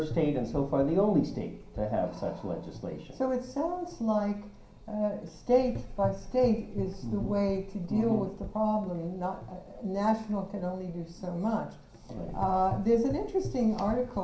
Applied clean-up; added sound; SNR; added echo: none; Gurgling / Engine; 13 dB; reverberation time 0.5 s.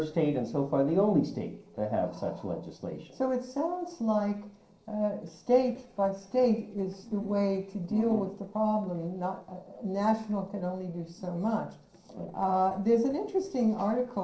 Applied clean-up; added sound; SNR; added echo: neural separator model SepFormer DNS4.